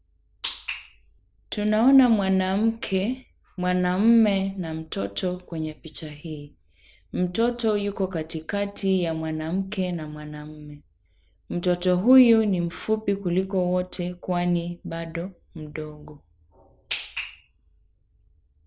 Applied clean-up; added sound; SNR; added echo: none; none; none; none.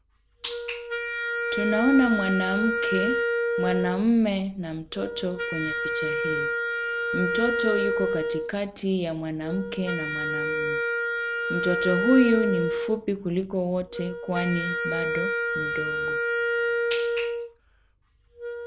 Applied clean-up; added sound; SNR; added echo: none; Wind instrument, woodwind instrument; 0 dB; none.